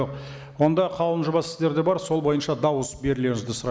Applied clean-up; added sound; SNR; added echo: none; none; none; none.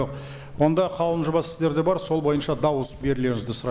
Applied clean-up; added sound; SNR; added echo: none; Walk, footsteps; 17 dB; none.